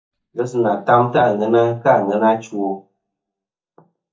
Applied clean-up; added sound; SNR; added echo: neural mask model DeepFilterNet 3.